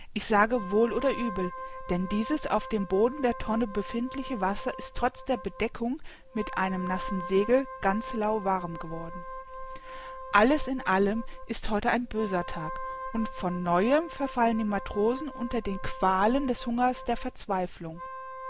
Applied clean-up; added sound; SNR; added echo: none; Wind instrument, woodwind instrument; 13 dB; none.